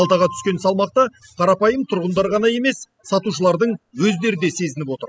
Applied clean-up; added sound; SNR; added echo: classical method spectral subtraction.